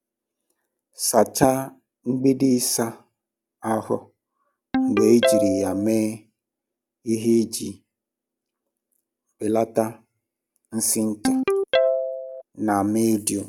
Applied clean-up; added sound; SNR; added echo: none; Ringtone; 5 dB; none.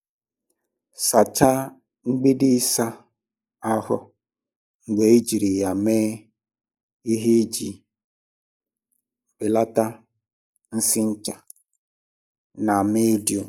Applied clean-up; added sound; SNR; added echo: neural mask model Resemble Enhance denoiser.